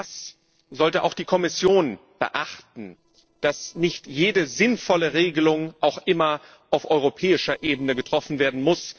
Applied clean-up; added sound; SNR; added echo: neural separator model SepFormer DNS4.